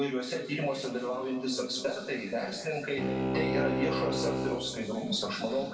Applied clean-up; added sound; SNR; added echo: none; Bowed string instrument; 1 dB; reverberation time 2.3 s.